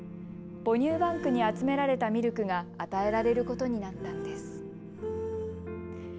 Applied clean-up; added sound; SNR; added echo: none; Bowed string instrument; 19 dB; none.